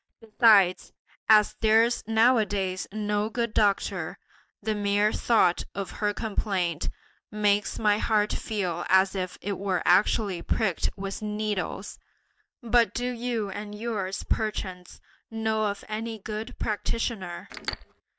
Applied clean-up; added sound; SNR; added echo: neural mask model DeepFilterNet 3.